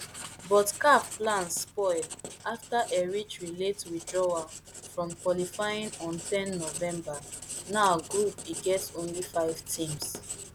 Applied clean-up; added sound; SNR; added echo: none; Writing; 13 dB; none.